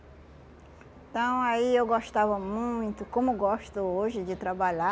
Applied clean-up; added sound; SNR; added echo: none; none; none; none.